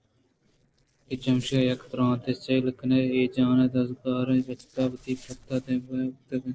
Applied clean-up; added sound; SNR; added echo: neural separator model SepFormer DNS4.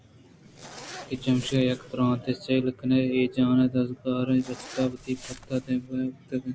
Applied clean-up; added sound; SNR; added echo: none; Zipper (clothing); 18 dB; none.